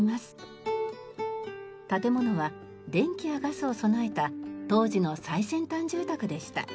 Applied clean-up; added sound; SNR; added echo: none; none; none; none.